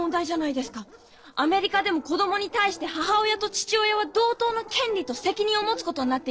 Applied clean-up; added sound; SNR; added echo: neural separator model SepFormer DNS4.